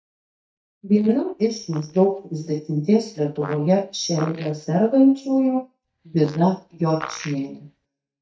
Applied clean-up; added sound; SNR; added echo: neural mask model DeepFilterNet 3.